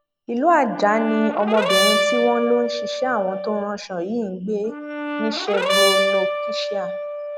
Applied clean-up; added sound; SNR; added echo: none; Brass instrument; 1 dB; none.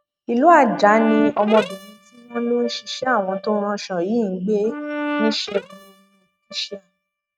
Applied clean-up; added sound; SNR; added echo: neural mask model RNNoise.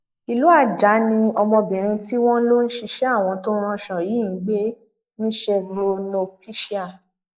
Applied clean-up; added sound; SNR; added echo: neural mask model Resemble Enhance denoiser.